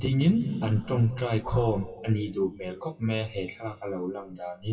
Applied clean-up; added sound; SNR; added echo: classical method WPE with log-MMSE.